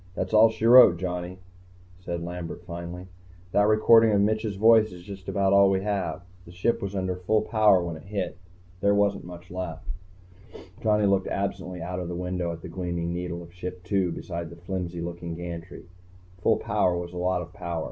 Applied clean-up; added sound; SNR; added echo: none; none; none; none.